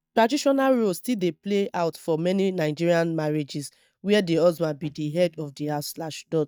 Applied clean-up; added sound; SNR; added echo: neural mask model DeepFilterNet 3.